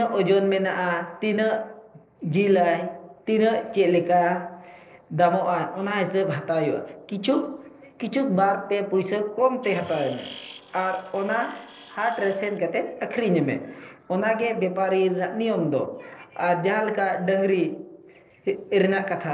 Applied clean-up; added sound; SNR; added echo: neural separator model SepFormer DNS4.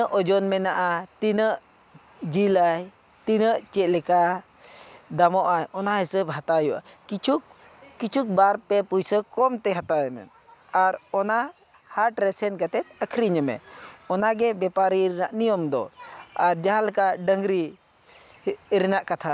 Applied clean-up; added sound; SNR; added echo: none; none; none; none.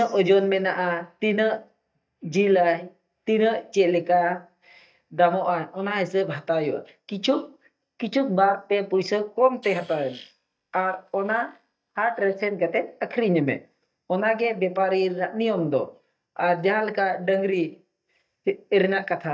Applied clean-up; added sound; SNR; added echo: neural mask model DeepFilterNet 3.